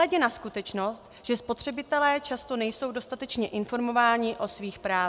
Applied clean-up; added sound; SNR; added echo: none; none; none; none.